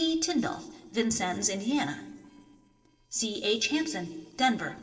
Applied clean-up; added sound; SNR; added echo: neural separator model SepFormer DNS4.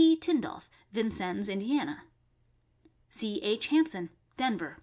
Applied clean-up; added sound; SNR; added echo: none; none; none; none.